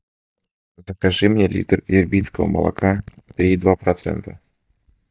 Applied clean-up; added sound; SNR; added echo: neural mask model DeepFilterNet 3.